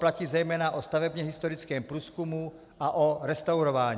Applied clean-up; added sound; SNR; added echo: none; none; none; none.